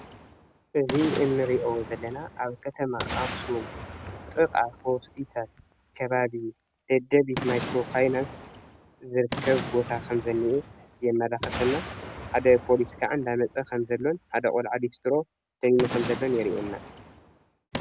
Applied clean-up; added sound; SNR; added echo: none; Boom; 11 dB; none.